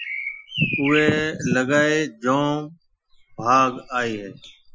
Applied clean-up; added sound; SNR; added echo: classical method Wiener filter.